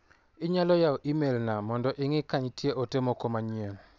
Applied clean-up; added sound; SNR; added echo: none; none; none; none.